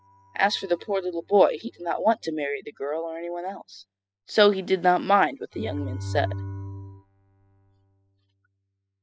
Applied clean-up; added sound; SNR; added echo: classical method spectral subtraction.